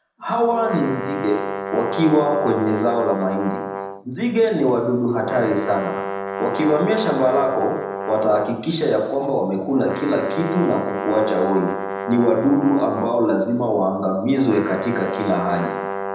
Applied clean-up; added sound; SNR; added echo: none; Brass instrument; 8 dB; reverberation time 0.8 s.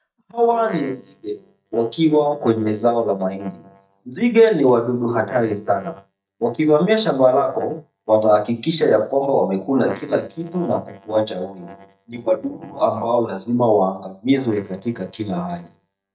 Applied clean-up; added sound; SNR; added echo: neural mask model DeepFilterNet 3.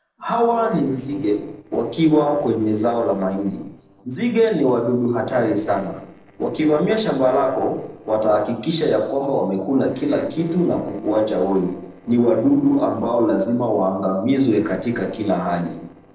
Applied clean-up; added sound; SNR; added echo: neural separator model SepFormer DNS4.